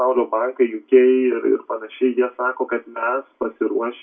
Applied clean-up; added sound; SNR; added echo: none; none; none; reverberation time 0.2 s.